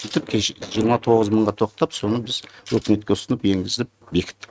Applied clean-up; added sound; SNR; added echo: neural mask model RNNoise.